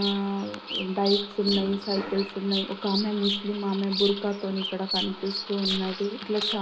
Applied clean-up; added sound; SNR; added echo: none; Bird vocalization, bird call, bird song; 6 dB; reverberation time 0.3 s.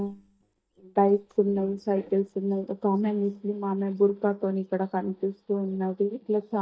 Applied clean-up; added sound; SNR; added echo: neural mask model DeepFilterNet 3.